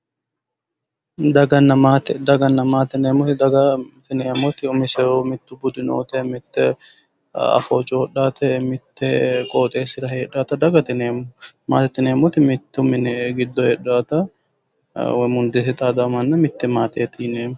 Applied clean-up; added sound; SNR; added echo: none; none; none; none.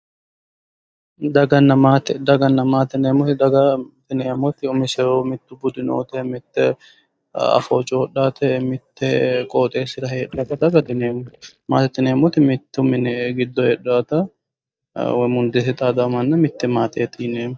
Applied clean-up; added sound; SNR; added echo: neural mask model DeepFilterNet 3.